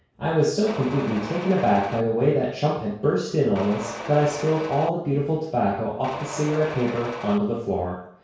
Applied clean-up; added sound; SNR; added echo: none; Mechanisms; 10 dB; reverberation time 0.6 s.